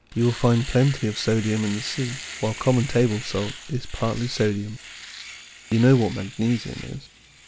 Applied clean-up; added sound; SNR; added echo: none; Domestic sounds, home sounds; 15 dB; none.